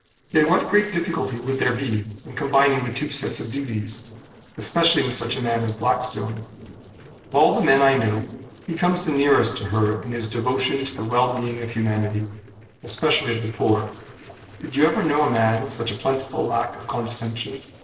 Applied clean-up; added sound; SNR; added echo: neural separator model SepFormer DNS4.